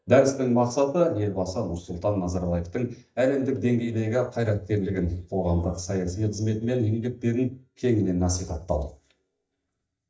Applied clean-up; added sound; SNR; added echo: neural mask model DeepFilterNet 3.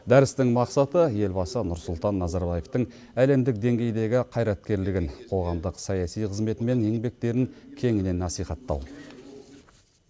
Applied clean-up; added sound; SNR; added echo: none; none; none; none.